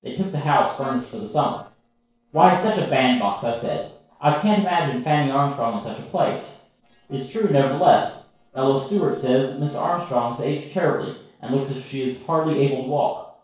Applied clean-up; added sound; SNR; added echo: neural separator model SepFormer DNS4.